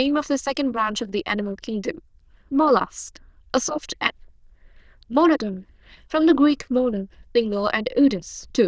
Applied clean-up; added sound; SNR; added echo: neural diffusion model UNIVERSE++.